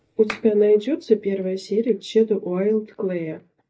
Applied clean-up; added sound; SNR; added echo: neural mask model DeepFilterNet 3.